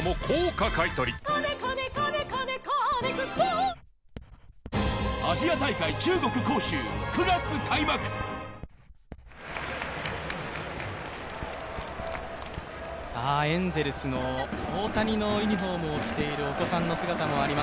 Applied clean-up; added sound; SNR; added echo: none; Writing; 17 dB; none.